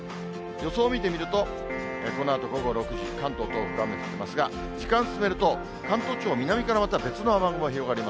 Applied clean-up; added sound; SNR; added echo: none; Piano; 10 dB; none.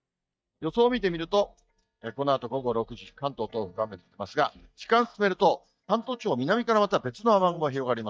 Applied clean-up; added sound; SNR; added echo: neural mask model DeepFilterNet 3.